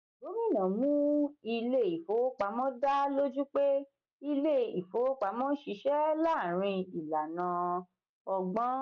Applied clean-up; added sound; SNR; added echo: none; none; none; none.